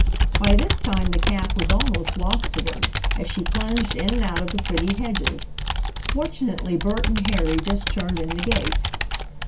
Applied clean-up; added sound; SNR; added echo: none; Computer keyboard; -4 dB; reverberation time 0.2 s.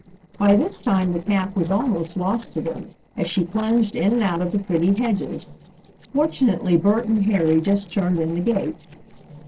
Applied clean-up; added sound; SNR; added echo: neural separator model SepFormer DNS4.